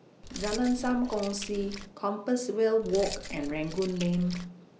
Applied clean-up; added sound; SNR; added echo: none; Keys jangling; 11 dB; none.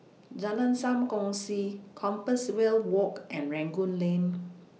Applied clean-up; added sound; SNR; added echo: none; none; none; none.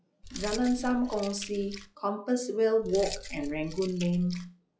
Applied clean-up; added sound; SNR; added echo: classical method log-MMSE.